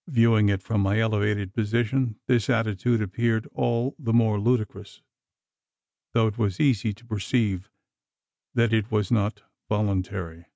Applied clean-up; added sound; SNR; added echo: none; none; none; none.